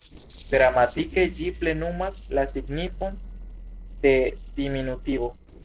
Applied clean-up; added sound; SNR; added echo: neural separator model SepFormer DNS4.